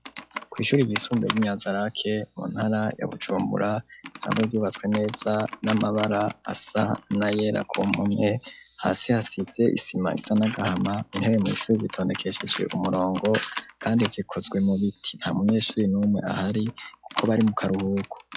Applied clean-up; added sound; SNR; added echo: classical method log-MMSE.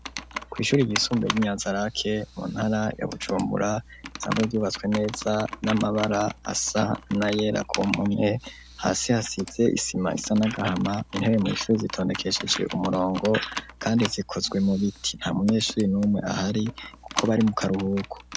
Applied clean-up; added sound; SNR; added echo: none; Computer keyboard; 13 dB; none.